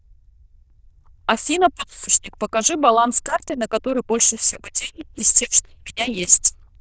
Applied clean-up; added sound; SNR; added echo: neural diffusion model UNIVERSE++.